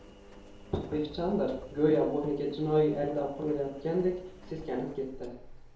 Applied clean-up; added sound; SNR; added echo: none; Engine; 18 dB; reverberation time 2.7 s.